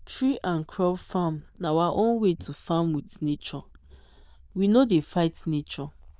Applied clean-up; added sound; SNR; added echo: neural diffusion model UNIVERSE++.